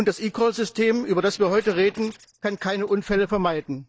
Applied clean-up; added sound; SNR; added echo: neural mask model DeepFilterNet 3.